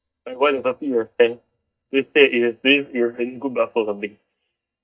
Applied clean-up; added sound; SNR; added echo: neural mask model DeepFilterNet 3.